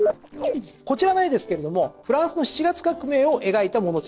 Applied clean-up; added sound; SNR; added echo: neural separator model SepFormer DNS4.